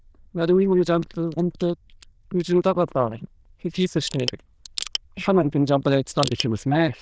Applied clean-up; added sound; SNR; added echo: neural diffusion model UNIVERSE++.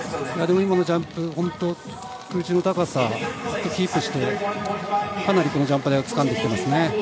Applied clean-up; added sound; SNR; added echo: none; none; none; none.